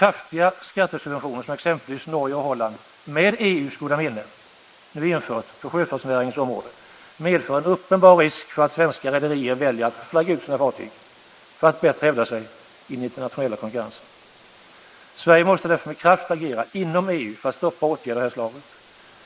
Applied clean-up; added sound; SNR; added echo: neural mask model Resemble Enhance denoiser.